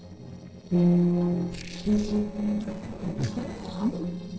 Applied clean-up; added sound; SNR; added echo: neural separator model SepFormer DNS4.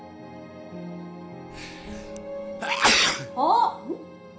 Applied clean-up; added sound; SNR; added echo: none; Sneeze; -4 dB; reverberation time 0.5 s.